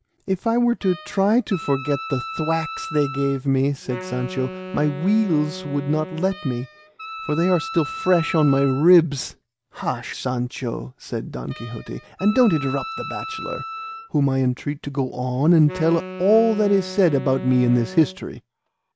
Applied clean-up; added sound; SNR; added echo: none; Wind instrument, woodwind instrument + Wind instrument, woodwind instrument; 12 dB; none.